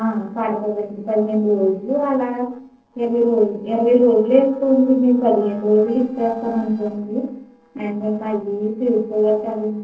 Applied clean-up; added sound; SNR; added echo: neural separator model SepFormer DNS4.